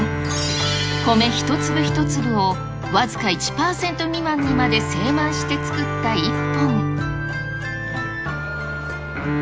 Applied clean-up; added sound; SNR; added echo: none; Bowed string instrument; 4 dB; none.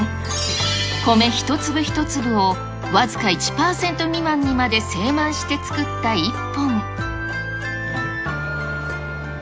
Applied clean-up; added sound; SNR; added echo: none; none; none; none.